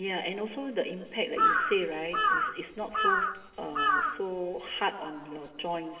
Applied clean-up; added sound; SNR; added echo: none; Bird vocalization, bird call, bird song / Crow; -5 dB; reverberation time 1.6 s.